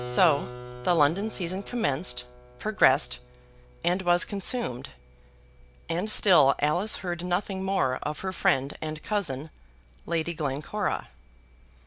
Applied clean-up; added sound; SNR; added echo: none; Keyboard (musical); 18 dB; none.